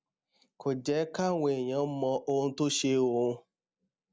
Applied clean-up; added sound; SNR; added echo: none; none; none; none.